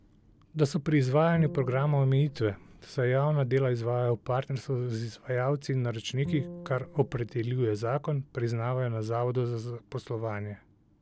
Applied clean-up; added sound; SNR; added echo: none; Bowed string instrument; 16 dB; none.